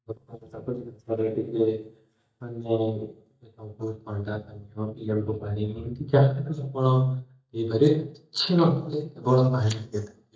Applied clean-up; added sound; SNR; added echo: neural mask model DeepFilterNet 3.